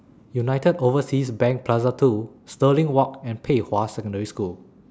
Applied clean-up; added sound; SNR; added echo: none; none; none; none.